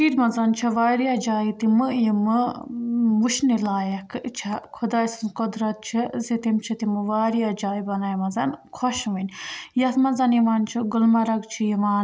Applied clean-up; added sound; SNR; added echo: none; none; none; none.